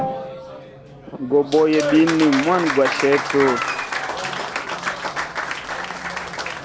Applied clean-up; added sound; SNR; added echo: none; Applause; 5 dB; none.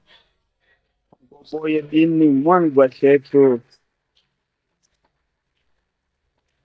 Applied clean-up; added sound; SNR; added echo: neural mask model DeepFilterNet 3.